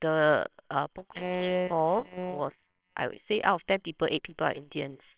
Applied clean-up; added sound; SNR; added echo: neural separator model SepFormer WHAMR!.